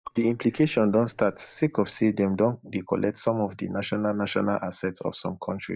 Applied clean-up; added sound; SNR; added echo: neural mask model DeepFilterNet 3.